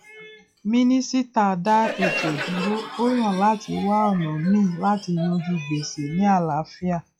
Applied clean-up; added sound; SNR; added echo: classical method log-MMSE.